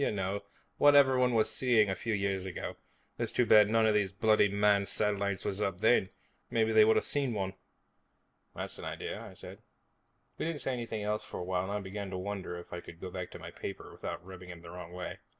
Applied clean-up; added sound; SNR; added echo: none; none; none; none.